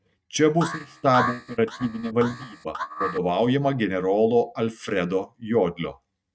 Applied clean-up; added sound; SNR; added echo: neural mask model RNNoise.